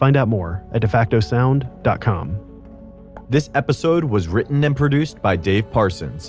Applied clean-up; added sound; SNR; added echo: none; none; none; none.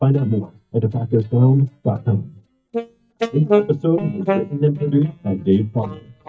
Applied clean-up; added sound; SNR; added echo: neural mask model DeepFilterNet 3.